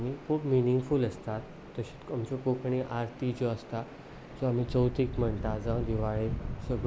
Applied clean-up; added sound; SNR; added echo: none; none; none; none.